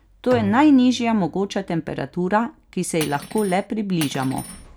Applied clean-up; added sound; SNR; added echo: none; Bowed string instrument + Cutlery, silverware; 16 dB; none.